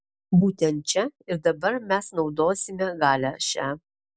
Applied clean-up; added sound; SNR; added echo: none; none; none; none.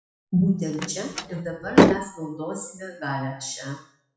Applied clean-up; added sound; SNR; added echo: classical method WPE with log-MMSE.